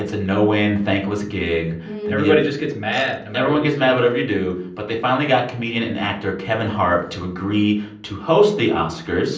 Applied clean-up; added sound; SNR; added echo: none; Burping, eructation; 17 dB; reverberation time 0.6 s.